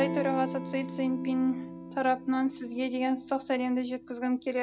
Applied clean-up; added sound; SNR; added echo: none; Electric guitar / Strum; 9 dB; none.